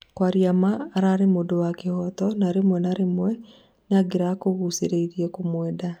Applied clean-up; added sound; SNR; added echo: none; none; none; none.